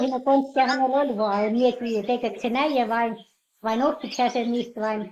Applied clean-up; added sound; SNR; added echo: neural mask model Resemble Enhance denoiser.